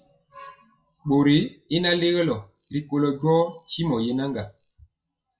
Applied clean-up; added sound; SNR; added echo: classical method WPE with log-MMSE.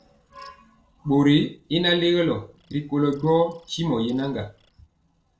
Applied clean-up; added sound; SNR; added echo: neural separator model SepFormer DNS4.